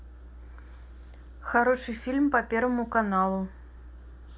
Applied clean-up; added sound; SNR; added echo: none; none; none; none.